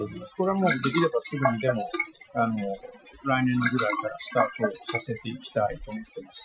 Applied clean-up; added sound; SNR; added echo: classical method Wiener filter.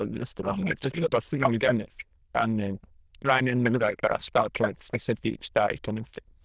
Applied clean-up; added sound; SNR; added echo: neural diffusion model UNIVERSE++.